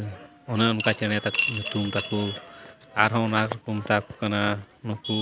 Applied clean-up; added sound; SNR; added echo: none; Coin (dropping) / Glass; 7 dB; none.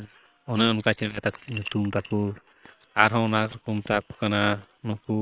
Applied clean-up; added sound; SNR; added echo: neural separator model SepFormer WHAM!.